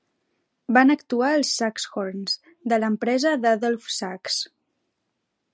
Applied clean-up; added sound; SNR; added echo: none; none; none; none.